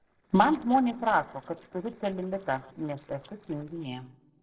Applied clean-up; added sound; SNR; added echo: neural separator model SepFormer DNS4.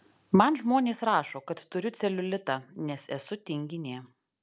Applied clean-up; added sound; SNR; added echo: none; none; none; none.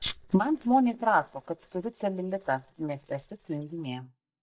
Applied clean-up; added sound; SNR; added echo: neural mask model DeepFilterNet 3.